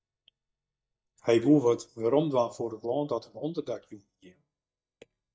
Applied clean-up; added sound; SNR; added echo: neural mask model DeepFilterNet 3.